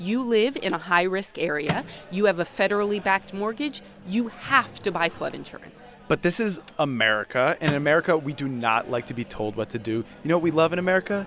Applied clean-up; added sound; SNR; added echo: none; Microwave oven; 16 dB; none.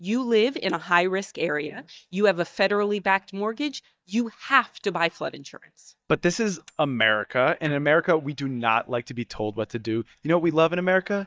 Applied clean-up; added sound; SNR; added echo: neural mask model DeepFilterNet 3.